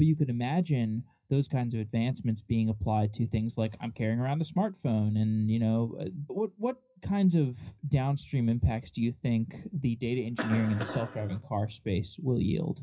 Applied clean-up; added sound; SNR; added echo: classical method WPE with log-MMSE.